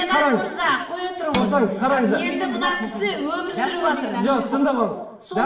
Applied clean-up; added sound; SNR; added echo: none; Bowed string instrument; 11 dB; reverberation time 0.8 s.